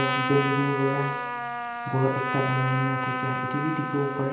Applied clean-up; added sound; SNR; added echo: none; Trumpet; 2 dB; reverberation time 1.1 s.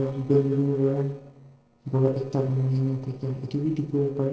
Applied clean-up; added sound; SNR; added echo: neural separator model SepFormer DNS4.